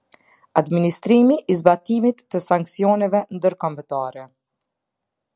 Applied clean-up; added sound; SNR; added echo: none; none; none; none.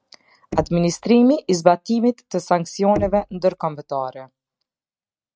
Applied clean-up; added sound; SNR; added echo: neural mask model RNNoise.